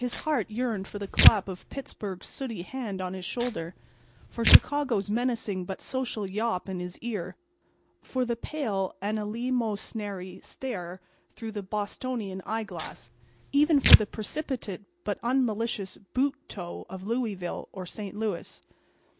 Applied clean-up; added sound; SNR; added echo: none; Tearing; -5 dB; none.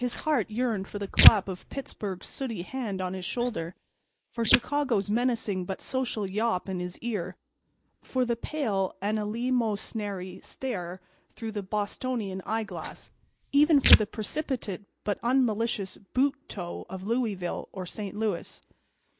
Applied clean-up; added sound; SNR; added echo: neural mask model Resemble Enhance denoiser.